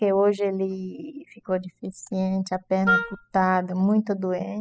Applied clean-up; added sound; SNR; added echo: classical method spectral subtraction.